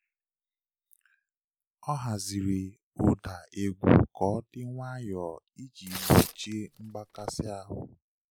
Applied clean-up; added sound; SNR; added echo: none; Tearing; 9 dB; none.